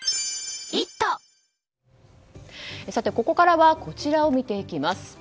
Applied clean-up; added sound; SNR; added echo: none; none; none; none.